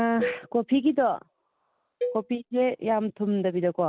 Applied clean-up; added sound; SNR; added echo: none; Cowbell; 11 dB; none.